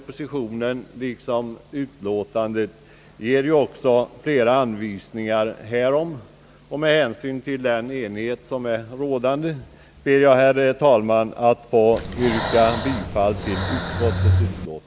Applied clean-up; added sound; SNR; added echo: none; Breathing; 2 dB; none.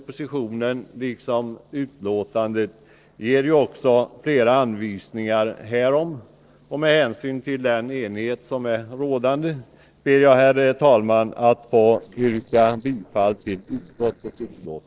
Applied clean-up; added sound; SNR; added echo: neural separator model SepFormer DNS4.